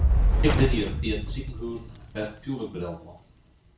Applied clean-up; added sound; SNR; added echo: none; Fire; -4 dB; reverberation time 0.3 s.